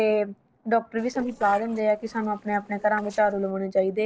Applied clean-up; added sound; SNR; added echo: neural separator model SepFormer DNS4.